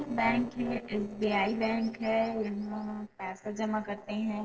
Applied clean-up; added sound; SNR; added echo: neural separator model SepFormer DNS4.